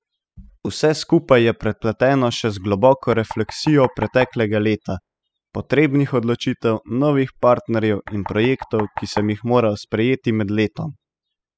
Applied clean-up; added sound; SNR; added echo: classical method spectral subtraction.